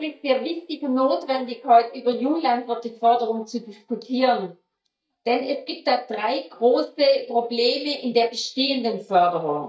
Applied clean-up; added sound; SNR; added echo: neural mask model DeepFilterNet 3.